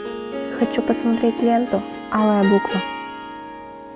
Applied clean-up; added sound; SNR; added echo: none; Harp; 7 dB; none.